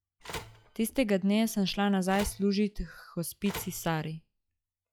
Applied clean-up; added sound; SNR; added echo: classical method log-MMSE.